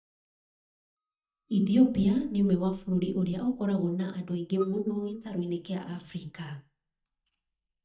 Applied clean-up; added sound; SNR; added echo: neural mask model DeepFilterNet 3.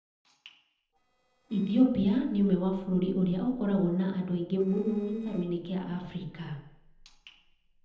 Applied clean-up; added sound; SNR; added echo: neural separator model SepFormer DNS4.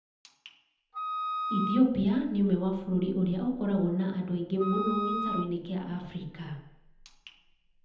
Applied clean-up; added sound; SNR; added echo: none; Wind instrument, woodwind instrument; 4 dB; reverberation time 0.8 s.